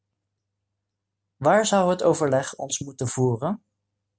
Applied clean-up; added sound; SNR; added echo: none; none; none; none.